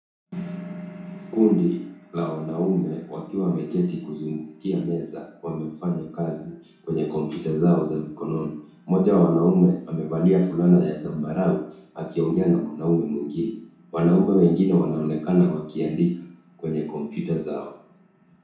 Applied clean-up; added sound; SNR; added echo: none; Tambourine; 18 dB; reverberation time 0.6 s.